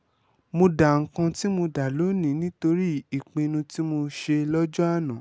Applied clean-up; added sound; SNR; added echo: none; none; none; none.